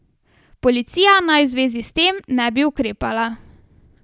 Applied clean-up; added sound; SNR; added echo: none; none; none; none.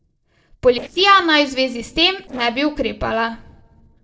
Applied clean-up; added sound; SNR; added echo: neural separator model SepFormer DNS4.